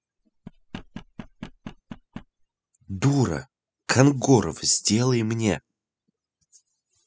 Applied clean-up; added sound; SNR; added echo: classical method spectral subtraction.